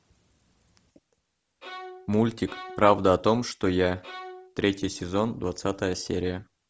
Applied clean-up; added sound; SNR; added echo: none; Bowed string instrument; 15 dB; none.